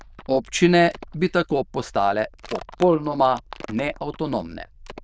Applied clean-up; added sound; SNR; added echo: neural diffusion model UNIVERSE++.